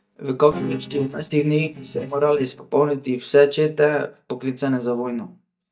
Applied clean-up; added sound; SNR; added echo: neural mask model DeepFilterNet 3.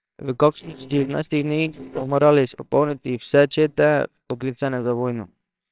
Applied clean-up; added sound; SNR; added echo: neural separator model SepFormer WHAMR!.